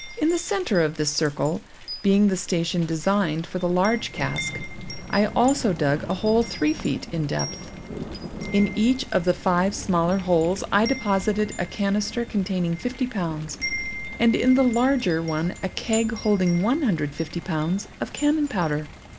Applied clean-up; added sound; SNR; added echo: none; Thunder / Rain + Wind chime; 13 dB; none.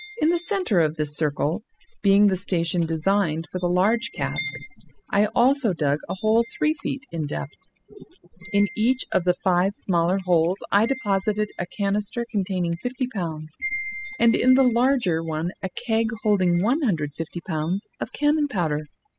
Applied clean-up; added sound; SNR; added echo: classical method spectral subtraction.